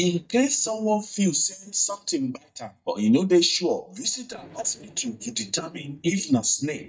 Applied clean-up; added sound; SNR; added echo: neural mask model DeepFilterNet 3.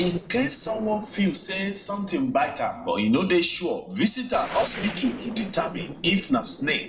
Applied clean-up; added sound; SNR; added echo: neural separator model SepFormer DNS4.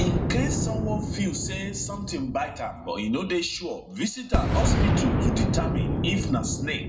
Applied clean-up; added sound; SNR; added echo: none; Boom; -3 dB; reverberation time 0.2 s.